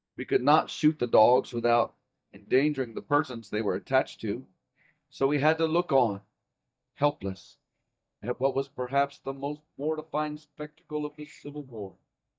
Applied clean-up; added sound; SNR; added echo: neural mask model DeepFilterNet 3.